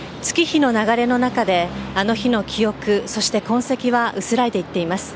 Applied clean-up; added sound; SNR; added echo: none; none; none; none.